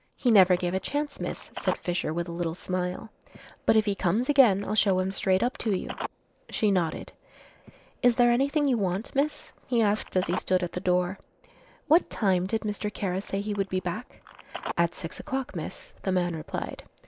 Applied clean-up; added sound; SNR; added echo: neural mask model Resemble Enhance denoiser.